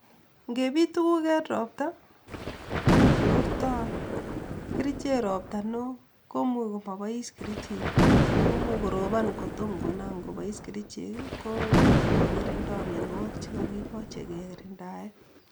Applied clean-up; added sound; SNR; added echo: none; Thunder; -5 dB; none.